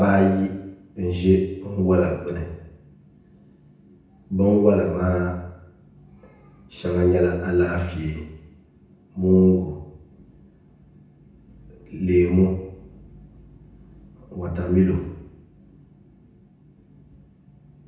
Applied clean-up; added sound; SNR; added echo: none; none; none; reverberation time 0.9 s.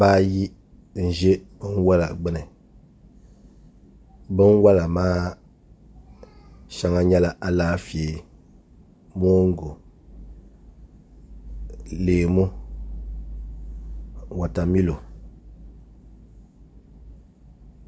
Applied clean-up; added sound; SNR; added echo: none; none; none; none.